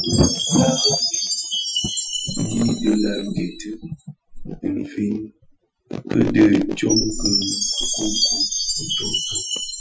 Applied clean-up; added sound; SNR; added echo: classical method Wiener filter.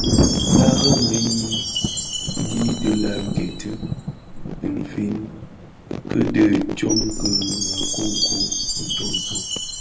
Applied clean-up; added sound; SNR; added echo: none; Thunder + Chime; -1 dB; none.